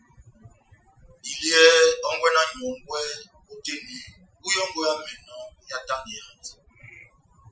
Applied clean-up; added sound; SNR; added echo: classical method Wiener filter.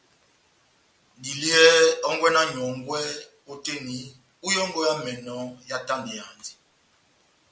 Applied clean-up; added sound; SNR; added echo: none; none; none; none.